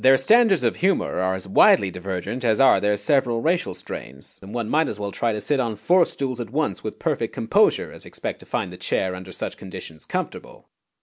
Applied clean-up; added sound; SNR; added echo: none; none; none; none.